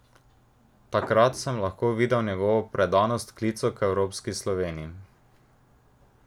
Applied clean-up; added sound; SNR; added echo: none; none; none; none.